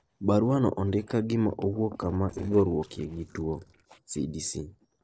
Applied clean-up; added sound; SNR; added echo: neural separator model SepFormer DNS4.